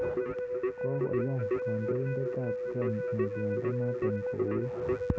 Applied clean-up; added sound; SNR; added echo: none; Keyboard (musical); -2 dB; none.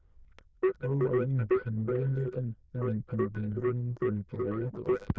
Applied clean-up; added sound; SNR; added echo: neural diffusion model UNIVERSE++.